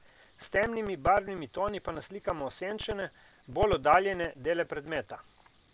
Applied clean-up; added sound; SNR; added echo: none; none; none; none.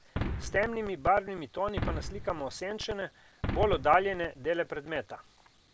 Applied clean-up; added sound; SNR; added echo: none; Boom; 7 dB; none.